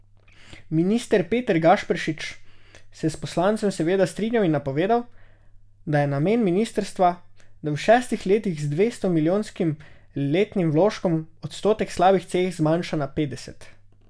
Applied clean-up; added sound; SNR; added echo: none; none; none; none.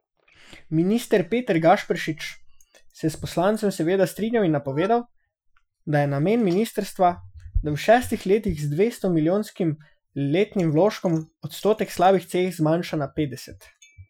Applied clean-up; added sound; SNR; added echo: classical method Wiener filter.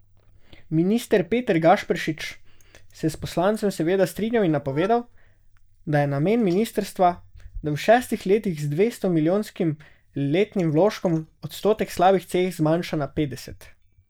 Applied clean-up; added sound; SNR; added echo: neural mask model DeepFilterNet 3.